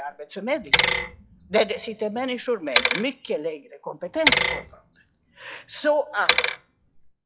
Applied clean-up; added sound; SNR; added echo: classical method log-MMSE.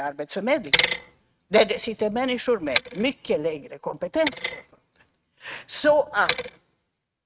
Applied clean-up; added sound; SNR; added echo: neural mask model RNNoise.